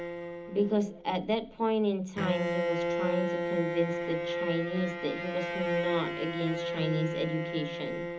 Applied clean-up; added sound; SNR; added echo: none; Bowed string instrument; 3 dB; reverberation time 0.4 s.